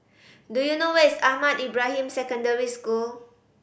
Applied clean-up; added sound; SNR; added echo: none; none; none; none.